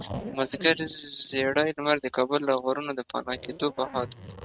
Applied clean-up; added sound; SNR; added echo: neural mask model RNNoise.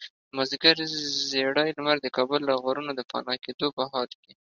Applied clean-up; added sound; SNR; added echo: none; none; none; none.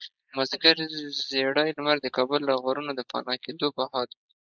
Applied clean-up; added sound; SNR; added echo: neural mask model Resemble Enhance denoiser.